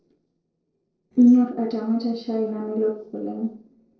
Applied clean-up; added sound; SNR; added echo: neural separator model SepFormer DNS4.